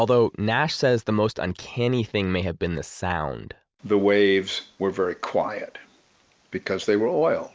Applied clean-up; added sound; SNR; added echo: none; none; none; none.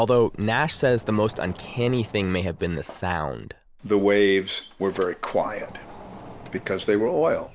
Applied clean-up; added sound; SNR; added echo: none; Sliding door + Bicycle bell; 17 dB; none.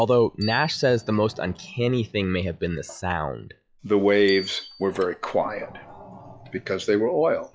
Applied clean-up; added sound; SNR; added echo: classical method log-MMSE.